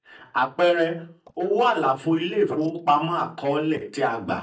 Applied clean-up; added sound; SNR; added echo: neural mask model DeepFilterNet 3.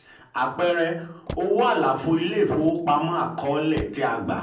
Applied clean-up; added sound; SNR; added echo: none; Motor vehicle (road); 19 dB; reverberation time 0.6 s.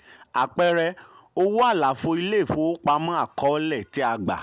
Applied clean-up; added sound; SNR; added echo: none; none; none; none.